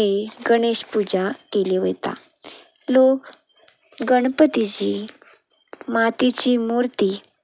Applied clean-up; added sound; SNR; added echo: none; none; none; none.